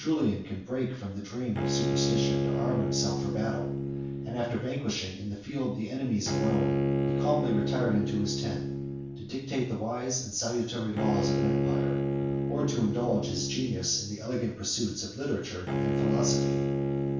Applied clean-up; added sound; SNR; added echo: none; Bowed string instrument; -1 dB; reverberation time 0.7 s.